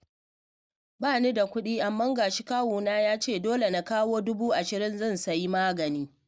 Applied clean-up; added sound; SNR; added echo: neural mask model DeepFilterNet 3.